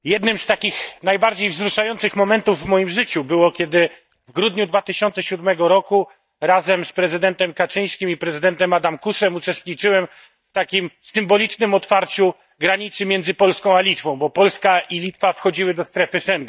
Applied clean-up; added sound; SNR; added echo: neural mask model DeepFilterNet 3.